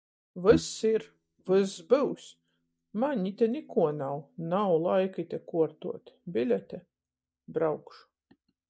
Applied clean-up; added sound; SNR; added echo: neural mask model DeepFilterNet 3.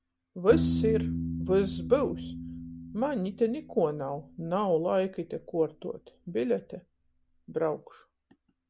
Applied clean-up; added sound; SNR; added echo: none; Piano; 7 dB; none.